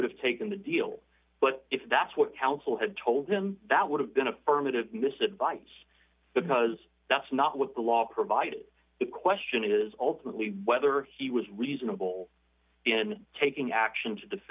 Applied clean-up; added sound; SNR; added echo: none; none; none; none.